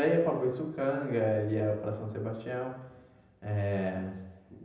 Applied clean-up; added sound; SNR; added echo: none; none; none; reverberation time 0.9 s.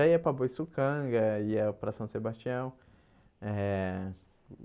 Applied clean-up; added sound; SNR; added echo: none; none; none; none.